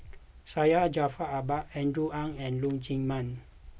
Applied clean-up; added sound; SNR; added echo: none; Breathing; 20 dB; none.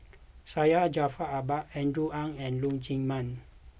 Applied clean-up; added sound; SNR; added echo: none; none; none; none.